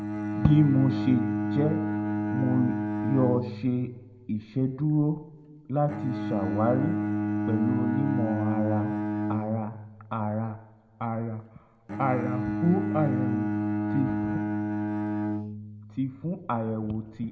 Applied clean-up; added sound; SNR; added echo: none; Bowed string instrument; 2 dB; reverberation time 1.0 s.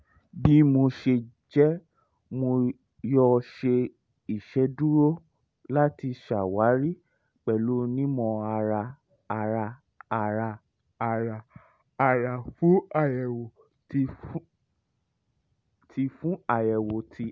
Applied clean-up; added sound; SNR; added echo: none; none; none; none.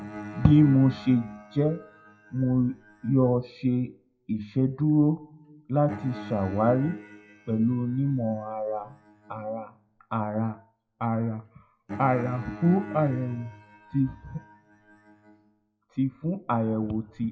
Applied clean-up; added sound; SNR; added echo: classical method WPE with log-MMSE.